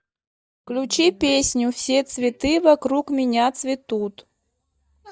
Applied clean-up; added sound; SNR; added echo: neural mask model DeepFilterNet 3.